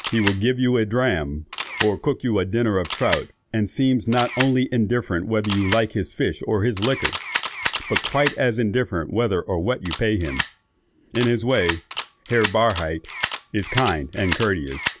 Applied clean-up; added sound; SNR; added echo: none; Camera; 7 dB; none.